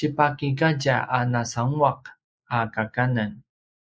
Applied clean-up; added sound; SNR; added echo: neural mask model Resemble Enhance denoiser.